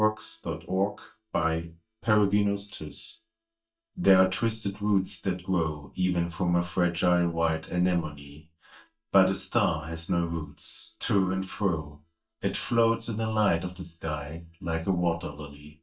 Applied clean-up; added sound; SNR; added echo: neural mask model DeepFilterNet 3.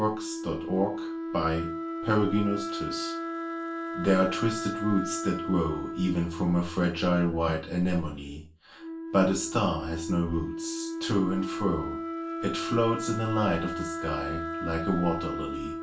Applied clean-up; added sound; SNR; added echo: none; Wind instrument, woodwind instrument; 6 dB; reverberation time 0.3 s.